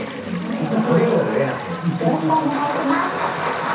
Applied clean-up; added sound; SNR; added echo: none; Stream / Liquid; 17 dB; reverberation time 0.6 s.